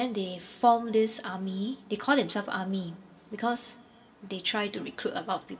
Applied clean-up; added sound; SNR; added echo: none; none; none; reverberation time 0.3 s.